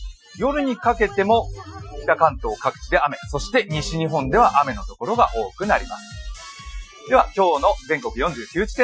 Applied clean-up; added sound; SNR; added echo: classical method Wiener filter.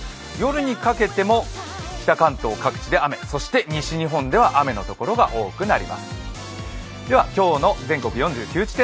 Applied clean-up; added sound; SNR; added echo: none; none; none; none.